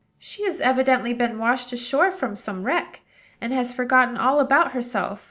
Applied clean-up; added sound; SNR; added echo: none; none; none; none.